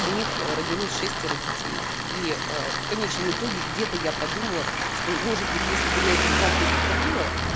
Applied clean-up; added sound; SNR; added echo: none; Traffic noise, roadway noise + Tools; -5 dB; none.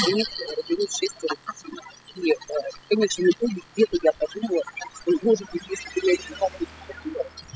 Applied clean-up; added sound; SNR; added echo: classical method spectral subtraction.